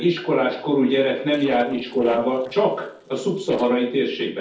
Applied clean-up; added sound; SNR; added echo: neural separator model SepFormer DNS4.